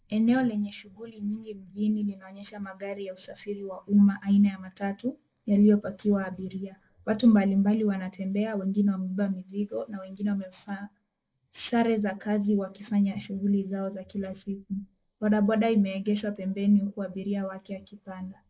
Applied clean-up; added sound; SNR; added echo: neural mask model Resemble Enhance denoiser.